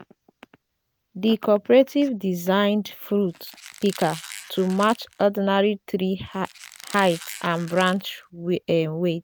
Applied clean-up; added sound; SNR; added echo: none; Squeak; 18 dB; none.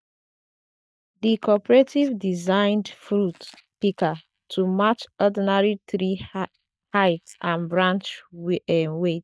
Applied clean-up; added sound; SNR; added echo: neural mask model DeepFilterNet 3.